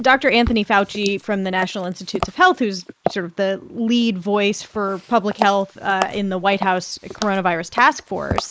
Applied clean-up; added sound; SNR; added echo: neural mask model Resemble Enhance denoiser.